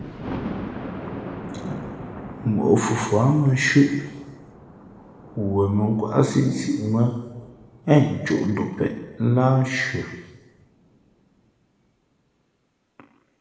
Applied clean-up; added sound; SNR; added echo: none; Thunder; 14 dB; reverberation time 1.2 s.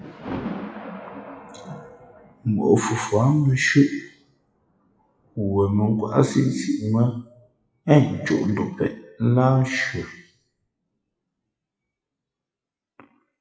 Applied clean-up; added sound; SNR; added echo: classical method WPE with log-MMSE.